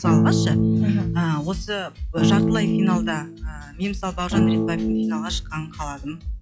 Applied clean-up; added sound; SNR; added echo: classical method log-MMSE.